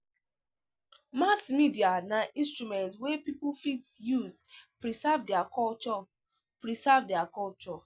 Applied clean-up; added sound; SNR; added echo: none; none; none; none.